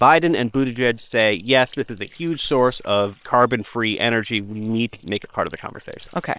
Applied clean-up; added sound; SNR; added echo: neural separator model SepFormer WHAM!.